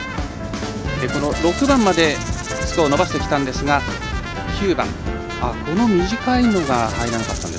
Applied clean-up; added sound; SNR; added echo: none; Rattle (instrument); 19 dB; none.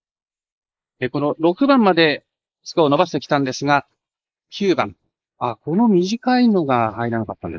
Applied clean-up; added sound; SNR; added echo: neural mask model Resemble Enhance denoiser.